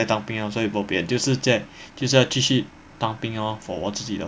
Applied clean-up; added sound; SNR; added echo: none; none; none; none.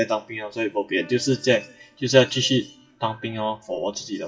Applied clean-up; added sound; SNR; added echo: classical method WPE with log-MMSE.